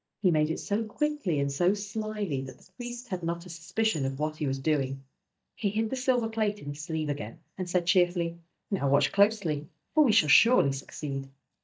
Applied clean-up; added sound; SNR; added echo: neural mask model DeepFilterNet 3.